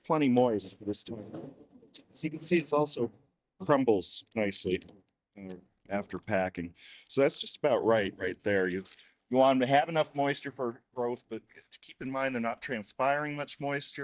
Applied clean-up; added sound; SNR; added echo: neural mask model DeepFilterNet 3.